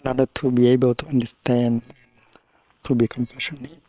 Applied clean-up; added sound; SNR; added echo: neural separator model SepFormer WHAM!.